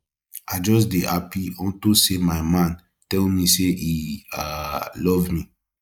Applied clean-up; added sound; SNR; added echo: neural mask model Resemble Enhance denoiser.